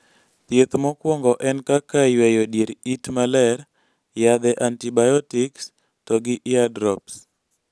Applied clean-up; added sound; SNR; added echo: none; none; none; none.